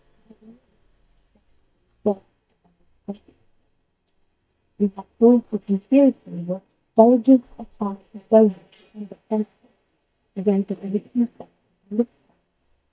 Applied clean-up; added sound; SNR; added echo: neural mask model DeepFilterNet 3.